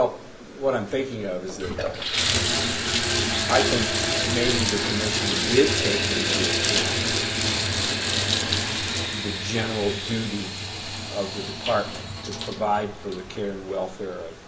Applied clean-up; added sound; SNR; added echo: none; Bathtub (filling or washing) / Water tap, faucet; -3 dB; none.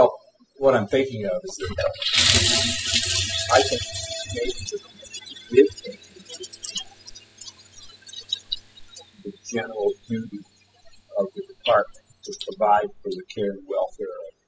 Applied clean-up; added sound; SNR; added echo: classical method spectral subtraction.